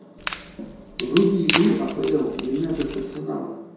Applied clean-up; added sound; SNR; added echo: none; Wood; 8 dB; reverberation time 0.7 s.